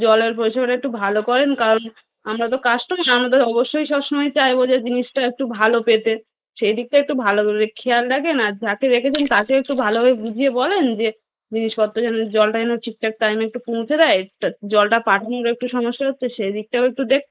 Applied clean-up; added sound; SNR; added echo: neural mask model Resemble Enhance denoiser.